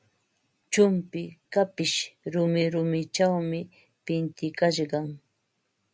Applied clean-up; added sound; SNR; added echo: none; none; none; none.